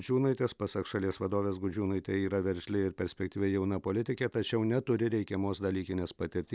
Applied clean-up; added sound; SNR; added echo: none; none; none; none.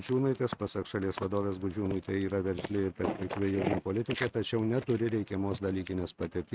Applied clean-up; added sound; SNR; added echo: neural mask model RNNoise.